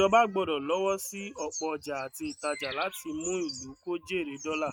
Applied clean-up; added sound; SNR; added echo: neural mask model RNNoise.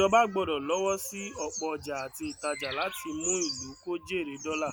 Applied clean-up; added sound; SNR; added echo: none; Bird vocalization, bird call, bird song; 11 dB; none.